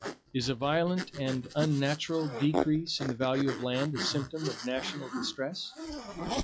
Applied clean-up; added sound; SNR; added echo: classical method log-MMSE.